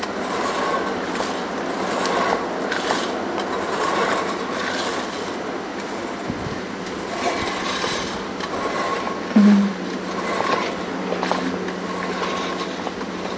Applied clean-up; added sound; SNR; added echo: none; Engine; 3 dB; none.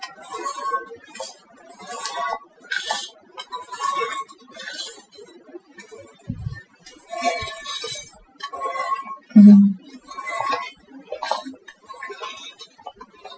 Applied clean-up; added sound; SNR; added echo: classical method Wiener filter.